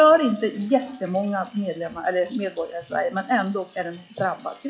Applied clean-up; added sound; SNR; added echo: classical method log-MMSE.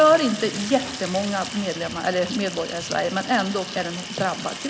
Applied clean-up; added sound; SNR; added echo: none; Sink (filling or washing) / Water tap, faucet; 11 dB; none.